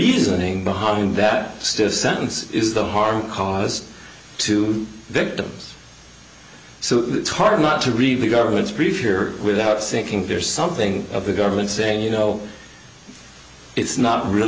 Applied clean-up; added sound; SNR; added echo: none; none; none; none.